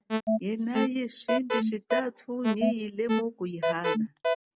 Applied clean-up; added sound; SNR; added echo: none; Alarm; -3 dB; none.